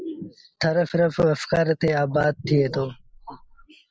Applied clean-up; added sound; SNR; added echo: neural mask model Resemble Enhance denoiser.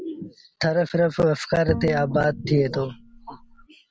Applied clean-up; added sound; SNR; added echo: none; Bowed string instrument; 11 dB; none.